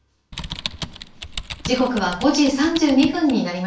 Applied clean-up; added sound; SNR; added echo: none; Typing; 12 dB; reverberation time 0.3 s.